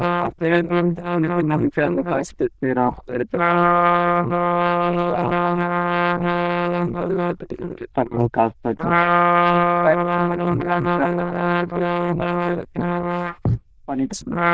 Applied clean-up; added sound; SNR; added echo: neural diffusion model UNIVERSE++.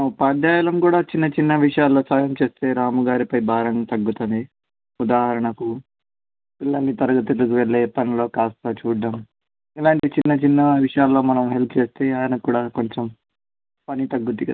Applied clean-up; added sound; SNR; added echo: none; none; none; none.